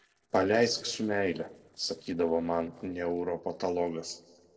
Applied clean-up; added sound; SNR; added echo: neural separator model SepFormer DNS4.